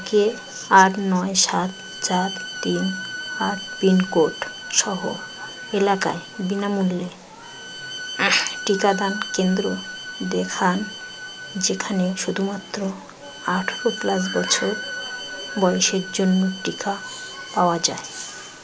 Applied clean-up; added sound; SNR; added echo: none; Bowed string instrument; 12 dB; none.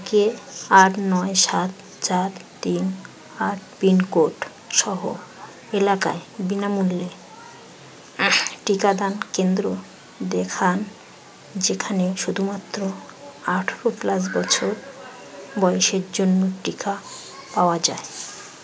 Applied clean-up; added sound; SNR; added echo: none; none; none; none.